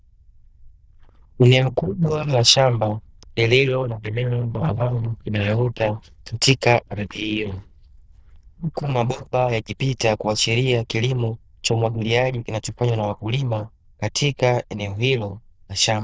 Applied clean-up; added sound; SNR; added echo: neural diffusion model UNIVERSE++.